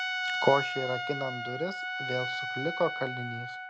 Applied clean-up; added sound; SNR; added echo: none; Trumpet; 2 dB; none.